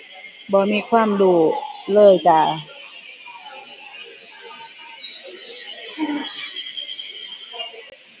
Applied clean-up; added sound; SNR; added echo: none; none; none; none.